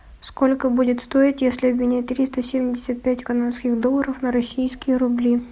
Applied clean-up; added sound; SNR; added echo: none; none; none; none.